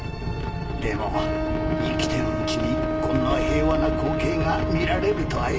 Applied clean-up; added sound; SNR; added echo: none; Wind instrument, woodwind instrument; 3 dB; reverberation time 2.3 s.